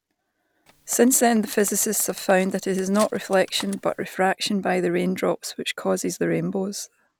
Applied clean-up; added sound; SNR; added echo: none; Cutlery, silverware; 19 dB; none.